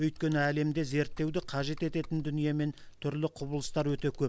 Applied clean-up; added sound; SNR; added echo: none; Computer keyboard; 12 dB; none.